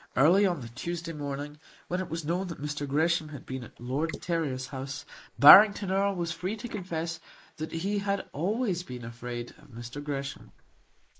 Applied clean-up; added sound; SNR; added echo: neural mask model Resemble Enhance denoiser.